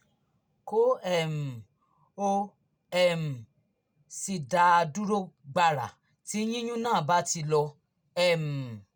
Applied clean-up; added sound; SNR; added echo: none; none; none; none.